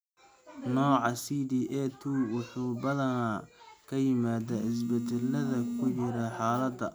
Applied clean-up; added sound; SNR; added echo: none; none; none; none.